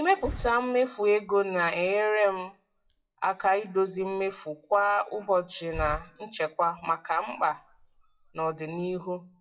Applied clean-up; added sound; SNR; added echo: classical method WPE with log-MMSE.